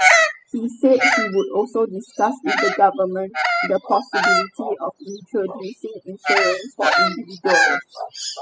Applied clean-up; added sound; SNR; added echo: classical method spectral subtraction.